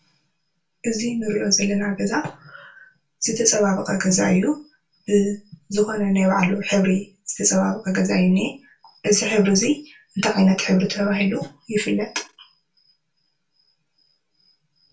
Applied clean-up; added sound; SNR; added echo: none; none; none; reverberation time 0.2 s.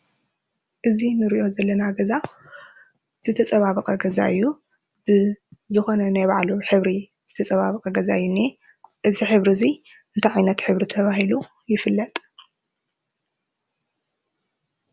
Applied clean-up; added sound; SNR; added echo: none; none; none; none.